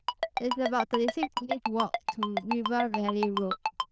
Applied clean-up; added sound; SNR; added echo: neural diffusion model UNIVERSE++.